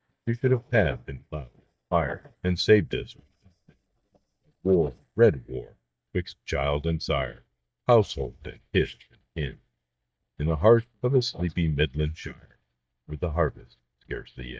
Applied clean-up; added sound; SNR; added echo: neural mask model DeepFilterNet 3.